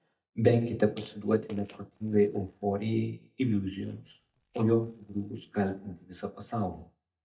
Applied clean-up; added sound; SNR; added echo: neural mask model DeepFilterNet 3.